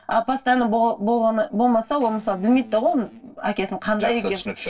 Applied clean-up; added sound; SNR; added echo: neural separator model SepFormer DNS4.